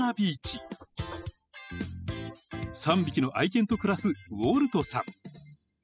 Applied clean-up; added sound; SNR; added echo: classical method spectral subtraction.